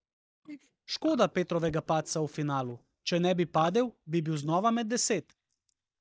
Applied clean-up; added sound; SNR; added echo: neural mask model DeepFilterNet 3.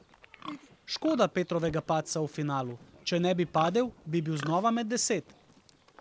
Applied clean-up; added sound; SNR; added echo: none; Livestock, farm animals, working animals; 18 dB; none.